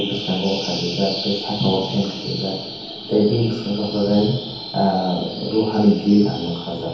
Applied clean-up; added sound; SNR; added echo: none; Bird vocalization, bird call, bird song; 11 dB; reverberation time 2.2 s.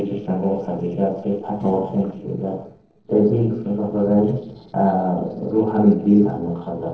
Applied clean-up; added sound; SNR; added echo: neural separator model SepFormer DNS4.